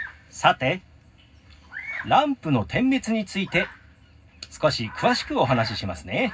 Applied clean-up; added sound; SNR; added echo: none; Bird vocalization, bird call, bird song; 16 dB; reverberation time 0.4 s.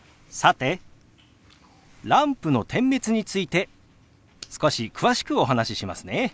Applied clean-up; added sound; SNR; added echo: none; none; none; none.